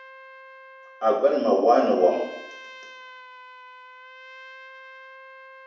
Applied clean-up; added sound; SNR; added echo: none; Trumpet; 19 dB; reverberation time 0.8 s.